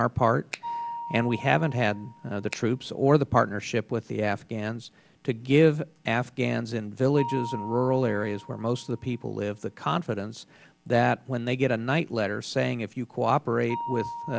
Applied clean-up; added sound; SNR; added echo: none; Mallet percussion + Finger snapping; 15 dB; none.